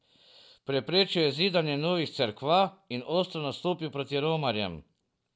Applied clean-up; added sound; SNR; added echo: none; none; none; none.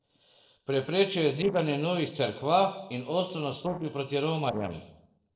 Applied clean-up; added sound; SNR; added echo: neural separator model SepFormer DNS4.